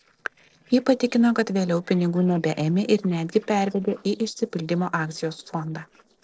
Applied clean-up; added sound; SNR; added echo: neural separator model SepFormer DNS4.